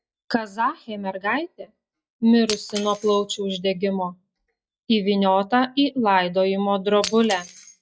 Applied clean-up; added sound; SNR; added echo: classical method log-MMSE.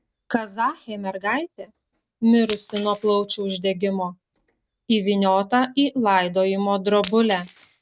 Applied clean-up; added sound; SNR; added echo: none; Shatter; 18 dB; none.